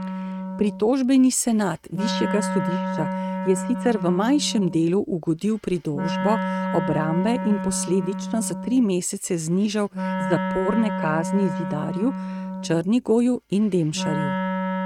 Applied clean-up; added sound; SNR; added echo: neural mask model RNNoise.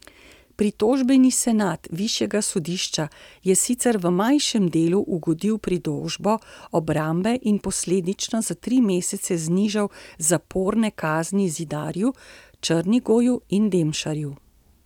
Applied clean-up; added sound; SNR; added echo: none; none; none; none.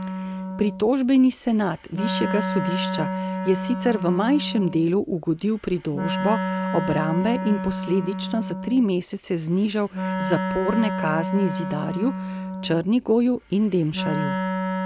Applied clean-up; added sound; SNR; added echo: none; Wind instrument, woodwind instrument; 5 dB; none.